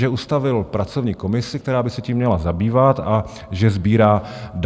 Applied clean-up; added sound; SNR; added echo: none; none; none; none.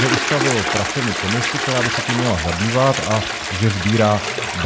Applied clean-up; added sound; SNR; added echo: none; Toilet flush; 2 dB; none.